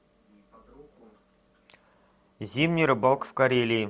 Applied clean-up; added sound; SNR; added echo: none; none; none; none.